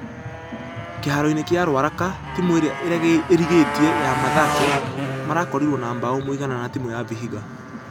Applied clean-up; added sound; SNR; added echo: none; Motorcycle; 6 dB; none.